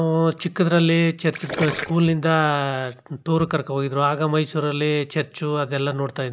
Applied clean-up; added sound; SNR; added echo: none; Gurgling; 15 dB; none.